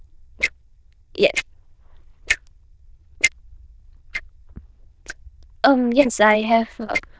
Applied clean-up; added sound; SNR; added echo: neural diffusion model UNIVERSE++.